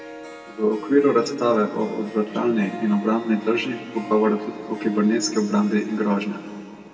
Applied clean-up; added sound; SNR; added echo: none; Harp; 13 dB; reverberation time 2.0 s.